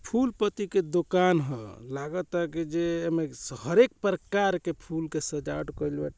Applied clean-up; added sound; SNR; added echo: none; none; none; none.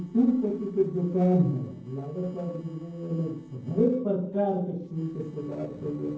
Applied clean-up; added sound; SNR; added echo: neural separator model SepFormer DNS4.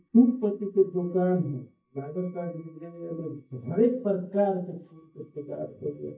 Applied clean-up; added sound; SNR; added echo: neural mask model DeepFilterNet 3.